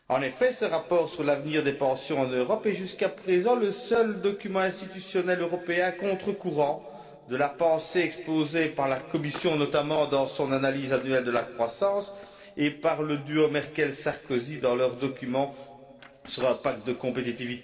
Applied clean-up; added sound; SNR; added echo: neural separator model SepFormer DNS4.